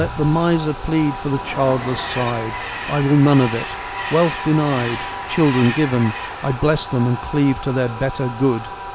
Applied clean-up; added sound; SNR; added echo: none; Train + Bathtub (filling or washing); 9 dB; none.